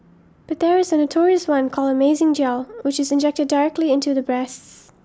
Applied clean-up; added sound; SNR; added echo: none; none; none; none.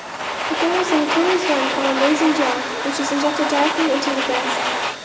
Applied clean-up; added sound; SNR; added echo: none; Domestic sounds, home sounds; 1 dB; reverberation time 2.5 s.